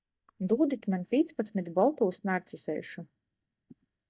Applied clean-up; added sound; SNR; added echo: neural mask model DeepFilterNet 3.